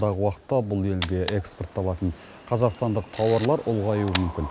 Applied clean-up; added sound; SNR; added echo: none; Camera; 12 dB; none.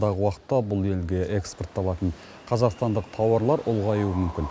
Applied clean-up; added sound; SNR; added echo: none; none; none; none.